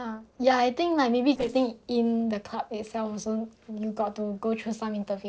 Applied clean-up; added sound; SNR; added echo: neural separator model SepFormer DNS4.